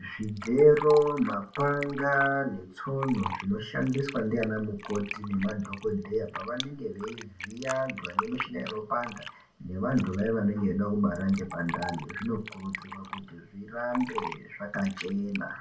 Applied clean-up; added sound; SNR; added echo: none; Fill (with liquid); 12 dB; reverberation time 0.3 s.